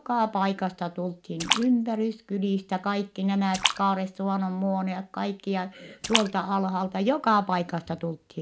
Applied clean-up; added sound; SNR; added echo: none; Splash, splatter; 8 dB; none.